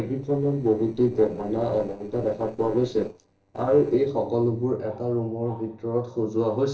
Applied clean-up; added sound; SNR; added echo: neural separator model SepFormer DNS4.